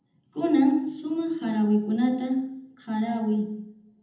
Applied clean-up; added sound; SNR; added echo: none; none; none; reverberation time 0.8 s.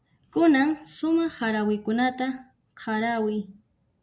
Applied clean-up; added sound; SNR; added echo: none; none; none; none.